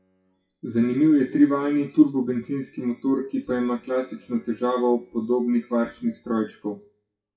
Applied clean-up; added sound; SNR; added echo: classical method WPE with log-MMSE.